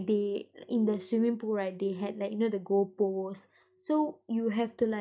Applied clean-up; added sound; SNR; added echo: neural mask model DeepFilterNet 3.